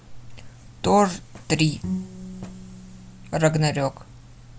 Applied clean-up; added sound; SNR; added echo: none; Bowed string instrument; 10 dB; none.